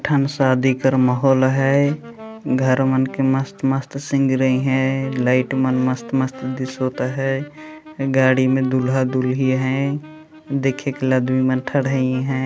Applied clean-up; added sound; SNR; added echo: none; Wind instrument, woodwind instrument; 18 dB; none.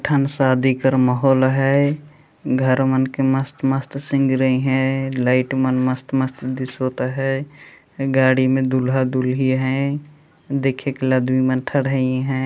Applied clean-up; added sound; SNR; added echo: none; none; none; none.